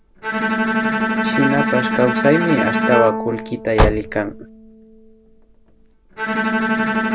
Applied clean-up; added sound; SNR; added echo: none; Car + Bowed string instrument; -2 dB; none.